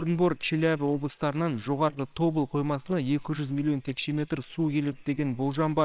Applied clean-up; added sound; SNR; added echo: neural separator model SepFormer WHAMR!.